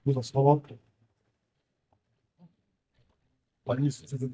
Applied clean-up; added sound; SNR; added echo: neural mask model DeepFilterNet 3.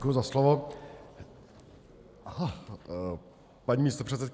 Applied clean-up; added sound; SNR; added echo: none; none; none; none.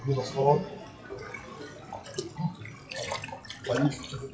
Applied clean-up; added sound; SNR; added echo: classical method WPE with log-MMSE.